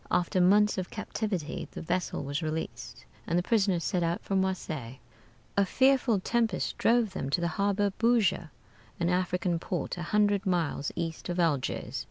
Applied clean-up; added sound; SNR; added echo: none; none; none; none.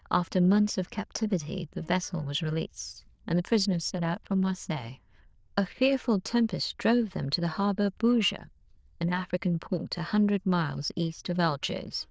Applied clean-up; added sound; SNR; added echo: neural diffusion model UNIVERSE++.